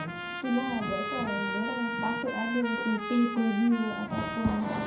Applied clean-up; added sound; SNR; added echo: none; Trumpet; 5 dB; reverberation time 0.5 s.